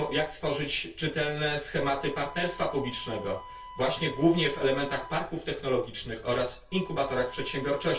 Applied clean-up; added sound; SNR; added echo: none; Wind instrument, woodwind instrument; 17 dB; reverberation time 0.2 s.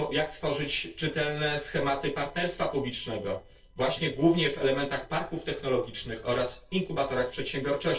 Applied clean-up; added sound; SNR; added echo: neural separator model SepFormer DNS4.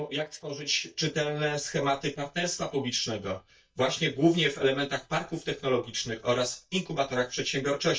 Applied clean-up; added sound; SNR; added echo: neural mask model DeepFilterNet 3.